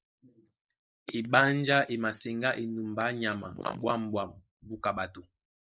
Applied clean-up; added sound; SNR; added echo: neural mask model Resemble Enhance denoiser.